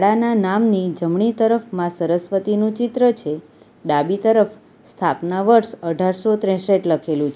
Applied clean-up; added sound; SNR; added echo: none; none; none; none.